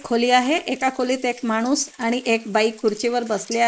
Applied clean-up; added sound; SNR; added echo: neural mask model Resemble Enhance denoiser.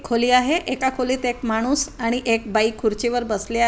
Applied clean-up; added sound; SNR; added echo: none; none; none; none.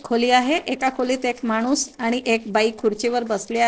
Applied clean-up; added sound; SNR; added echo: neural separator model SepFormer DNS4.